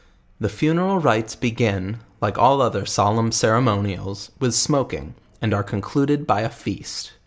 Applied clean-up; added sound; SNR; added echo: none; none; none; none.